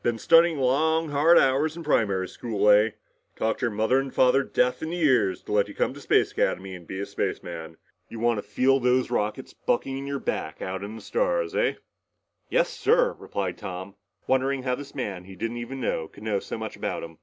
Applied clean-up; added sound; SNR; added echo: none; none; none; none.